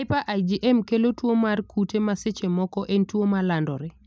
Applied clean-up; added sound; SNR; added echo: none; none; none; none.